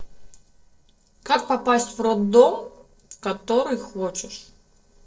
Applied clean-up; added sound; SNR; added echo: neural separator model SepFormer DNS4.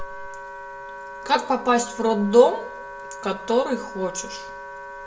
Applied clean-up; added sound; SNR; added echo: none; Wind instrument, woodwind instrument; 13 dB; reverberation time 0.5 s.